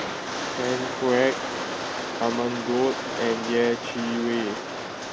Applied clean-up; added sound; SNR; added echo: none; Rain; 4 dB; none.